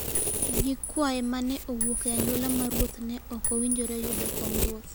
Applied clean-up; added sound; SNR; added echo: none; Domestic sounds, home sounds + Chink, clink; -1 dB; none.